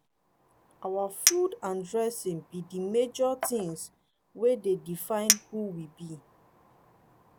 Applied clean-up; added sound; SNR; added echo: none; Chink, clink; 4 dB; none.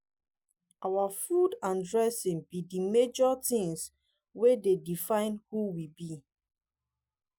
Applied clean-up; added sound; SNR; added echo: none; none; none; none.